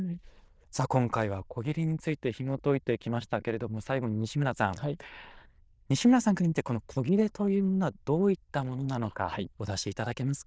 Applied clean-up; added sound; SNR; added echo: neural diffusion model UNIVERSE++.